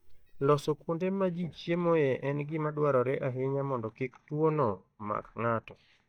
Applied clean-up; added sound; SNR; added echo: neural mask model DeepFilterNet 3.